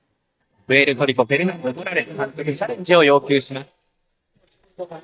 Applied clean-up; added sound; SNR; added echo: neural mask model DeepFilterNet 3.